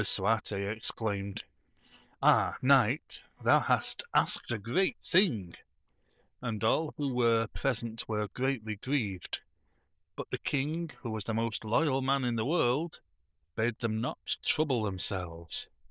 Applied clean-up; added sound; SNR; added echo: neural diffusion model UNIVERSE++.